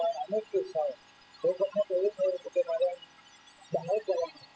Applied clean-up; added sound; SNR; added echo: classical method spectral subtraction.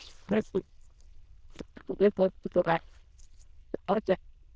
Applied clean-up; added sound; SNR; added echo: neural diffusion model UNIVERSE++.